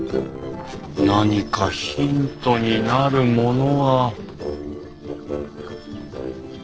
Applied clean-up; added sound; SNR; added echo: neural separator model SepFormer DNS4.